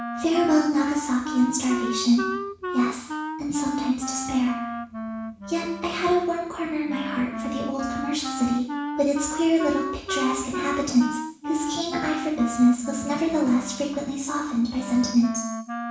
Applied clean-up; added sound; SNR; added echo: none; Wind instrument, woodwind instrument; 7 dB; reverberation time 0.7 s.